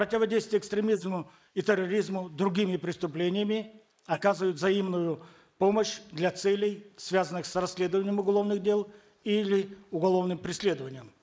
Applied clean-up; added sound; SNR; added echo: neural mask model Resemble Enhance denoiser.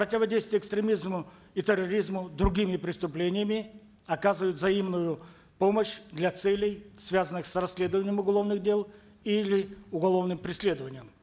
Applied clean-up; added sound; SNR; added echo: none; none; none; none.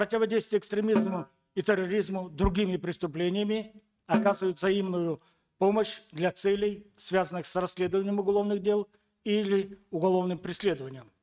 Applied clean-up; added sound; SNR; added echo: neural mask model RNNoise.